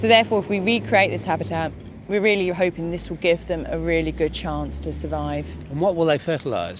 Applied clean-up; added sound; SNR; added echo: none; none; none; none.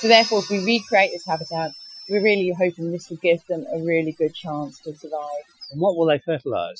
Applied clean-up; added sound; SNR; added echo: classical method Wiener filter.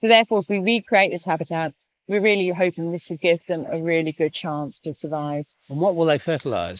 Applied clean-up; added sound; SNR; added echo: neural mask model Resemble Enhance denoiser.